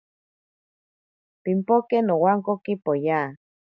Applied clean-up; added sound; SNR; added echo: none; none; none; none.